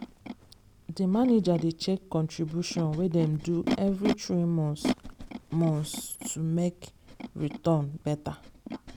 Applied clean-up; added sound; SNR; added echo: none; Animal; 9 dB; none.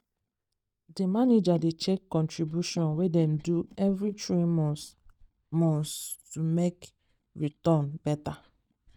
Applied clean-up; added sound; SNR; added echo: neural mask model DeepFilterNet 3.